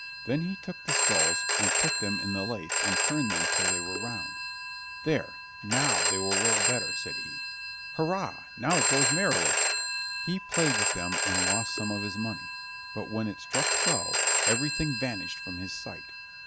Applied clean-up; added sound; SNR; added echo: none; Telephone; -5 dB; none.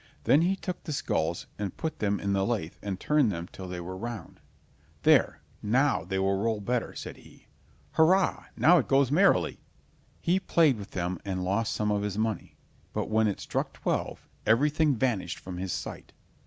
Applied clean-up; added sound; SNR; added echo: none; none; none; none.